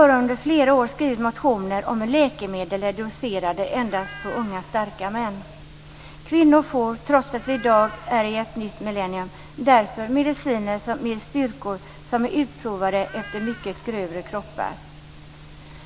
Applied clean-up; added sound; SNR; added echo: none; Meow; 19 dB; none.